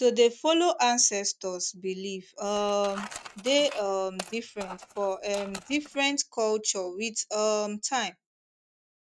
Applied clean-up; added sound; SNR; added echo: neural mask model RNNoise.